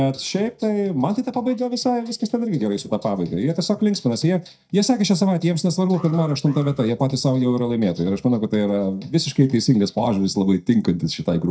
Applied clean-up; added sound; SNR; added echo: neural mask model DeepFilterNet 3.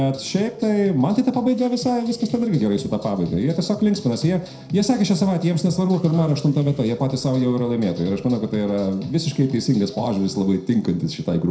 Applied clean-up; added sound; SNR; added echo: neural separator model SepFormer DNS4.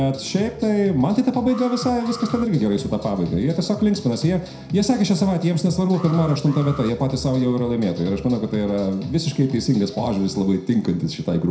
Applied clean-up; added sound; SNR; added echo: none; Alarm; 18 dB; reverberation time 0.5 s.